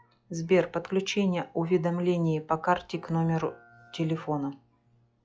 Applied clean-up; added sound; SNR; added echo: classical method log-MMSE.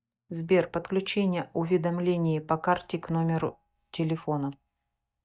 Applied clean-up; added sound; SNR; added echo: neural mask model DeepFilterNet 3.